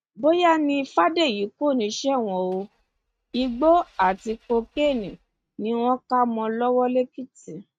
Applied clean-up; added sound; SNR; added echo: neural mask model RNNoise.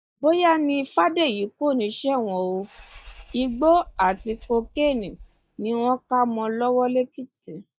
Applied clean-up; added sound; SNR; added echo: neural mask model DeepFilterNet 3.